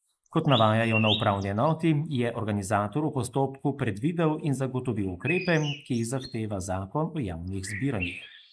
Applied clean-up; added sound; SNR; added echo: neural mask model Resemble Enhance denoiser.